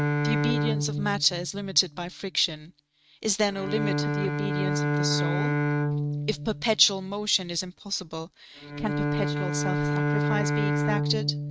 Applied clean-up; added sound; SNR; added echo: neural mask model RNNoise.